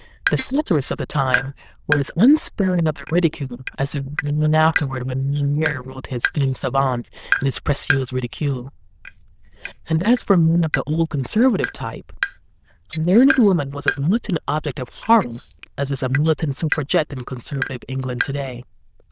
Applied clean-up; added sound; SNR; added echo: neural diffusion model UNIVERSE++.